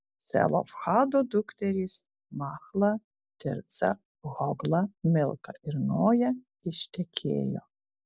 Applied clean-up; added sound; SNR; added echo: none; none; none; none.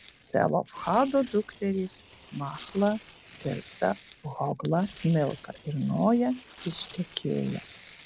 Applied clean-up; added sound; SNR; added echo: none; Tearing; 18 dB; none.